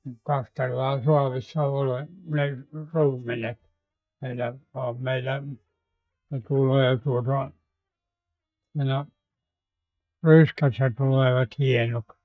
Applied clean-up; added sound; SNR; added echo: neural mask model DeepFilterNet 3.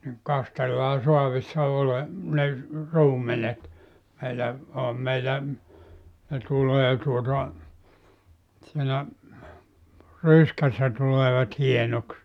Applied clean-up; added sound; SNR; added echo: none; none; none; none.